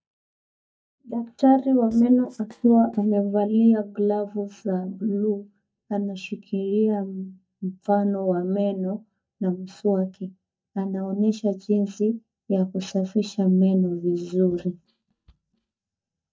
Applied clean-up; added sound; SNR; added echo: neural mask model DeepFilterNet 3.